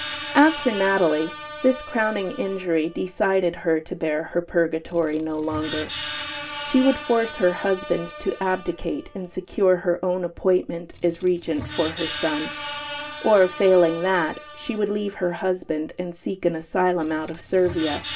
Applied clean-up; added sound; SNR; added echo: none; Screech; 11 dB; reverberation time 0.2 s.